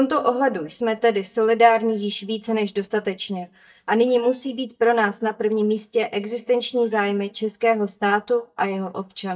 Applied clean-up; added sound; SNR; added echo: neural mask model DeepFilterNet 3.